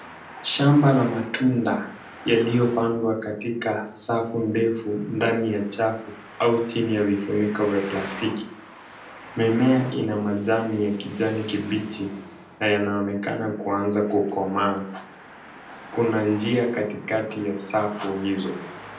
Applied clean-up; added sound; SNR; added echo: none; Traffic noise, roadway noise; 18 dB; reverberation time 0.6 s.